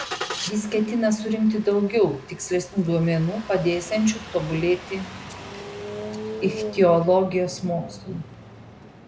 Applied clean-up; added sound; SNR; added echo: none; Engine starting; 12 dB; none.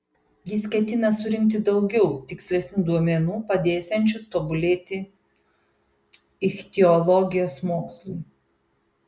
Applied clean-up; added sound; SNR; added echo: none; none; none; none.